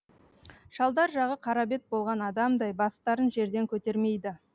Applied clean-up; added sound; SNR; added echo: none; none; none; none.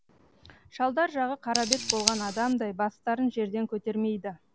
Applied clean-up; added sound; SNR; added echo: none; Scissors; 7 dB; none.